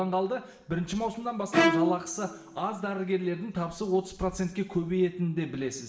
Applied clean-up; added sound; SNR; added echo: none; Bowed string instrument; -2 dB; reverberation time 1.1 s.